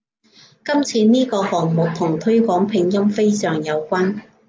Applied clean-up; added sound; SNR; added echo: none; none; none; none.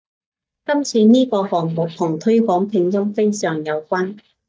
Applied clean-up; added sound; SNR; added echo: neural mask model DeepFilterNet 3.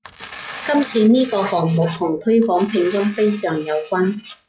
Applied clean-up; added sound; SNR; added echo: classical method log-MMSE.